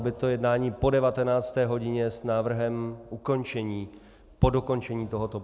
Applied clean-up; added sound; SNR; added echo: none; none; none; none.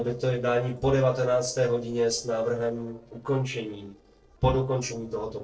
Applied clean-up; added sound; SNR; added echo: neural separator model SepFormer DNS4.